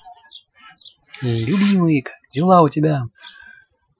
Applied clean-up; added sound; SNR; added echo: classical method Wiener filter.